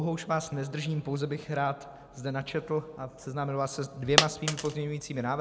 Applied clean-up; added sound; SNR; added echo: none; Coin (dropping); -1 dB; none.